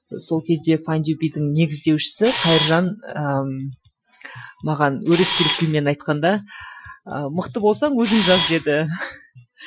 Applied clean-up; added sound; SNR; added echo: classical method Wiener filter.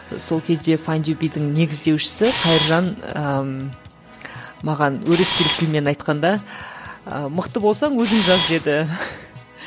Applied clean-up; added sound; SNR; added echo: none; Camera; 2 dB; none.